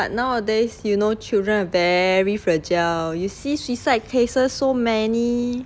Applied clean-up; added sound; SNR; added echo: none; none; none; none.